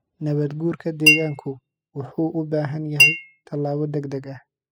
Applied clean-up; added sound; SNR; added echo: classical method spectral subtraction.